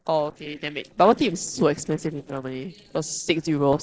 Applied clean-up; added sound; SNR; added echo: neural separator model SepFormer DNS4.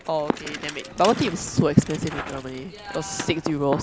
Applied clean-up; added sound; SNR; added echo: none; Bicycle; 13 dB; none.